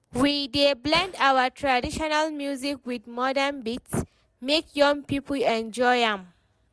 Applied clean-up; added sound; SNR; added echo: none; Hammer; 15 dB; none.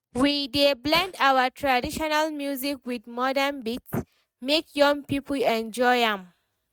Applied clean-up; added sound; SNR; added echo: neural mask model RNNoise.